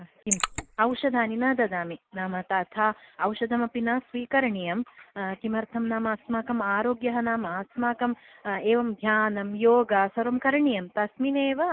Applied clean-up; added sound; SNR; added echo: neural mask model Resemble Enhance denoiser.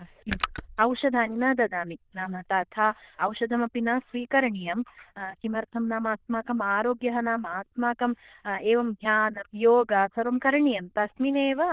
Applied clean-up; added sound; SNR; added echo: neural diffusion model UNIVERSE++.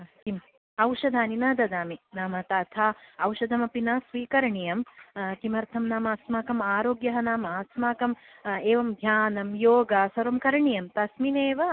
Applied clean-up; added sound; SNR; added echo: none; none; none; none.